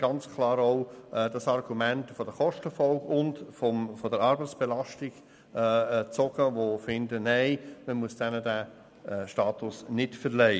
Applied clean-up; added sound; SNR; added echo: none; none; none; none.